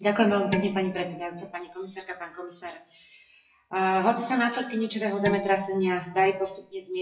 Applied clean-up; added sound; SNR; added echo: classical method WPE with log-MMSE.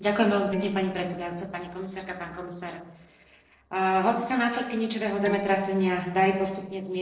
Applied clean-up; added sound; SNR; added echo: neural separator model SepFormer DNS4.